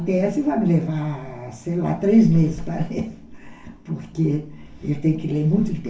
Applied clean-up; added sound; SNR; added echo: none; none; none; reverberation time 0.3 s.